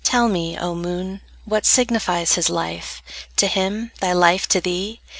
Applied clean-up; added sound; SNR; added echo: none; none; none; none.